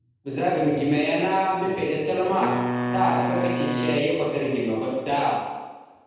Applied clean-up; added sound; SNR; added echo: none; Wind instrument, woodwind instrument; 4 dB; reverberation time 1.2 s.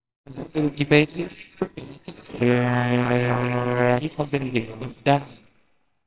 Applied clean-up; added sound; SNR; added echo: neural separator model SepFormer WHAMR!.